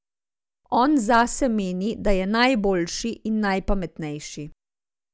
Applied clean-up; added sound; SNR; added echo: none; none; none; none.